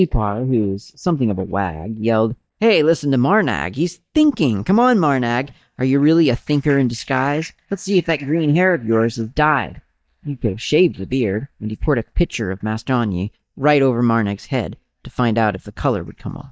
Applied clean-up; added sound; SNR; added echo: neural mask model DeepFilterNet 3.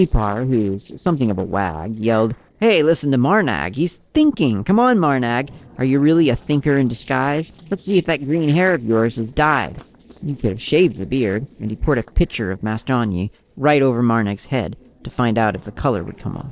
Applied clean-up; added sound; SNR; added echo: neural separator model SepFormer DNS4.